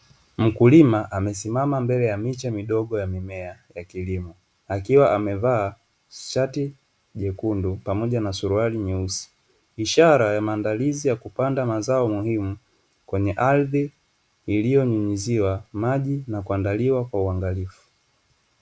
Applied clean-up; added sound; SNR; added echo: none; none; none; none.